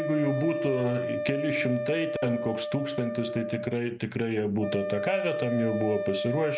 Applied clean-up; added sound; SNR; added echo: none; Wind instrument, woodwind instrument; 4 dB; none.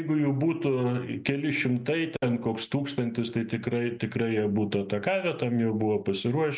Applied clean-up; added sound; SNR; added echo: none; none; none; none.